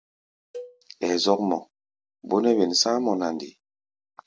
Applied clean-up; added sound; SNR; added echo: none; Cowbell; 20 dB; none.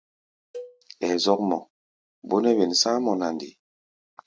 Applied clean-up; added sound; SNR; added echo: neural mask model RNNoise.